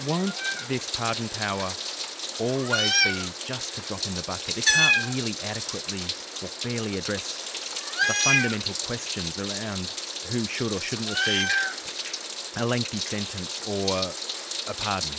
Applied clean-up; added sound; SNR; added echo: none; Meow; -3 dB; none.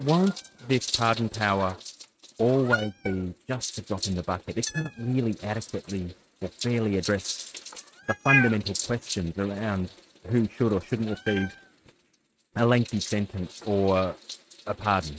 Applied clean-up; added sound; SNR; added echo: neural mask model RNNoise.